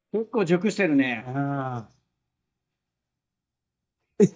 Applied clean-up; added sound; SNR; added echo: neural mask model DeepFilterNet 3.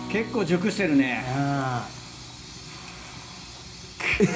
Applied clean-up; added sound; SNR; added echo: none; Acoustic guitar; 16 dB; reverberation time 0.4 s.